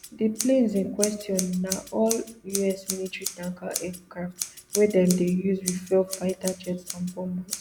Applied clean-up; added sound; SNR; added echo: none; Scissors; 10 dB; none.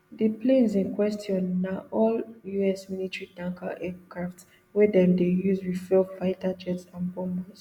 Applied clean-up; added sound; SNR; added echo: none; none; none; none.